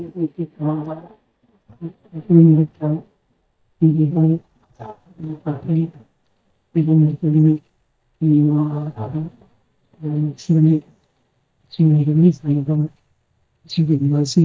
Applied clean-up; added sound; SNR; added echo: neural mask model DeepFilterNet 3.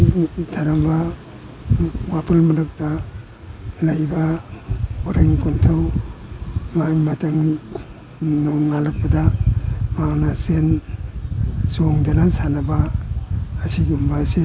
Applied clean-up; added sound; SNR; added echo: none; none; none; none.